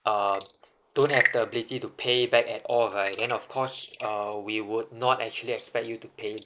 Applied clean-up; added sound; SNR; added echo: neural mask model Resemble Enhance denoiser.